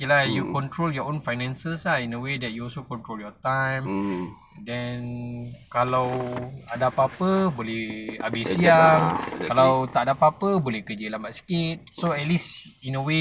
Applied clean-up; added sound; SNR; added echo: none; none; none; none.